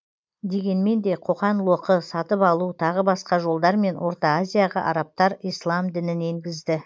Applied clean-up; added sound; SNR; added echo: neural mask model Resemble Enhance denoiser.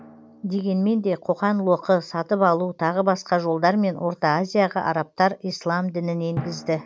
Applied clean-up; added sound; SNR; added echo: none; Drum; 20 dB; none.